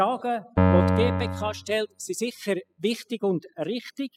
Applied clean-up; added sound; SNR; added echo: classical method spectral subtraction.